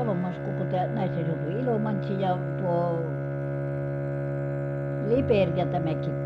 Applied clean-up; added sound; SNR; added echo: none; Bowed string instrument; 0 dB; none.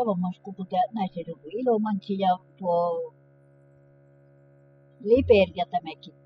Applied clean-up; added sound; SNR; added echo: classical method spectral subtraction.